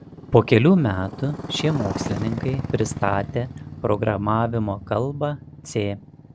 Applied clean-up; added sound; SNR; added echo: none; Motorcycle; 10 dB; none.